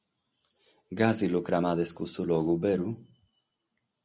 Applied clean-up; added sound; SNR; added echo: none; none; none; none.